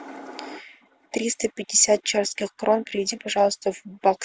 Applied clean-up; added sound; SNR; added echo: none; none; none; none.